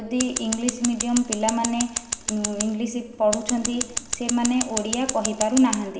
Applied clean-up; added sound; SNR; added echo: none; Scissors; 5 dB; reverberation time 1.1 s.